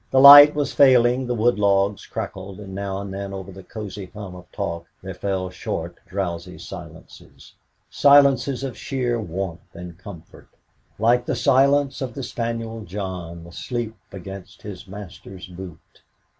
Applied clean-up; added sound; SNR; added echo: none; none; none; none.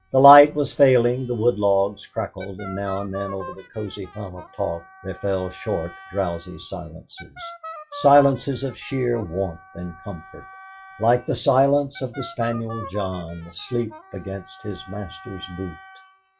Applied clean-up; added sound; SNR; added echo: classical method log-MMSE.